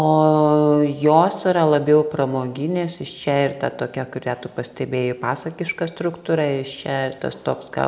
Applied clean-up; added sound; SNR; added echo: none; none; none; none.